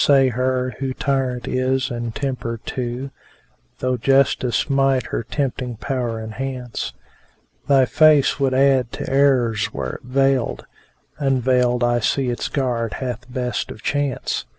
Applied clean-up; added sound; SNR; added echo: none; none; none; none.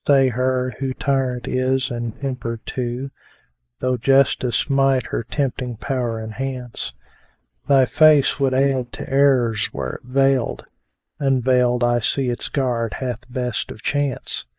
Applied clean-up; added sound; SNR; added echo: neural mask model DeepFilterNet 3.